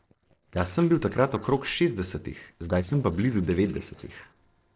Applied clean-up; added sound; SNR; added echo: neural separator model SepFormer DNS4.